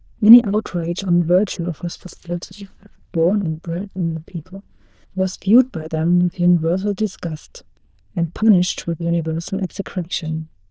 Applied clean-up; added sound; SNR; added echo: neural diffusion model UNIVERSE++.